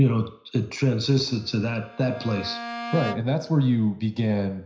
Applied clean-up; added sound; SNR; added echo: none; Bowed string instrument; 14 dB; reverberation time 0.5 s.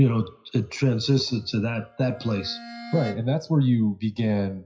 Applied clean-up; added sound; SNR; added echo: classical method WPE with log-MMSE.